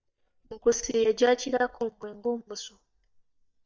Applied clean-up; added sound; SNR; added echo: neural mask model DeepFilterNet 3.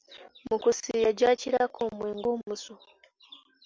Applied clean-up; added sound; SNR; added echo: none; none; none; none.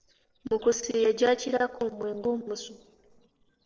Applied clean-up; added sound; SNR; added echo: neural separator model SepFormer DNS4.